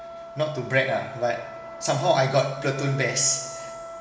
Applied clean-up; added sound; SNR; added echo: none; Wind instrument, woodwind instrument; 13 dB; reverberation time 1.1 s.